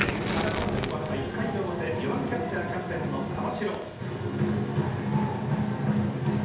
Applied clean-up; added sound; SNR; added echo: none; Fire; 10 dB; reverberation time 0.8 s.